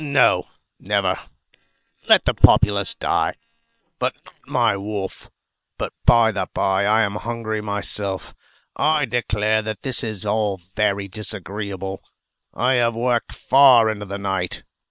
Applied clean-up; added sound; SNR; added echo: neural separator model SepFormer WHAM!.